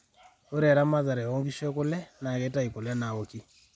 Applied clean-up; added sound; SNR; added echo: none; none; none; none.